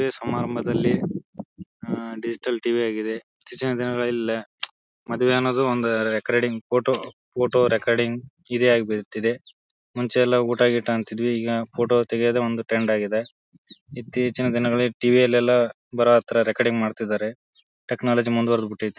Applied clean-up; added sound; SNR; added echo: none; none; none; none.